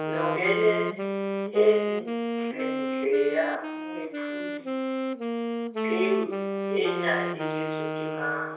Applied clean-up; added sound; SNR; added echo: none; Wind instrument, woodwind instrument; 1 dB; reverberation time 0.6 s.